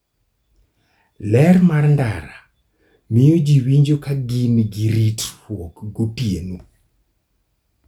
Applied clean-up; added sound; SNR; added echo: none; none; none; none.